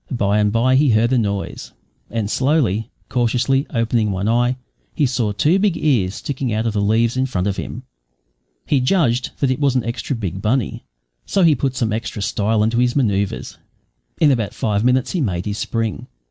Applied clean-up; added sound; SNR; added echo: none; none; none; none.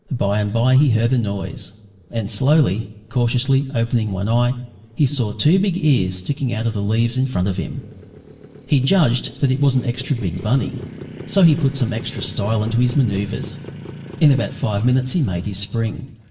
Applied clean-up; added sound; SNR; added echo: none; Motorcycle; 18 dB; reverberation time 1.0 s.